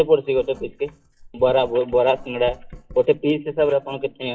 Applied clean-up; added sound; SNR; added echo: classical method WPE with log-MMSE.